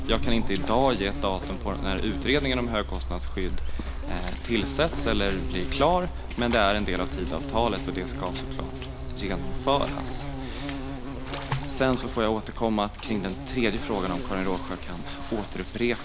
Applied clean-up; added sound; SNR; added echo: none; Insect; 2 dB; none.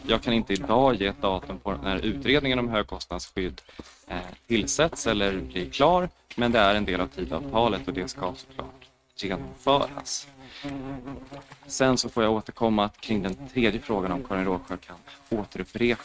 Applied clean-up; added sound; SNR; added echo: neural mask model RNNoise.